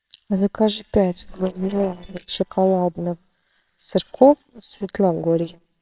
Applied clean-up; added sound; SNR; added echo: neural separator model SepFormer WHAMR!.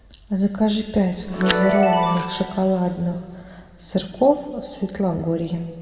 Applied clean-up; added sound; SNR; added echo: none; Chime; 4 dB; reverberation time 1.7 s.